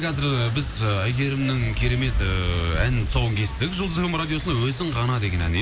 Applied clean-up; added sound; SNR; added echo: none; Wind; 7 dB; none.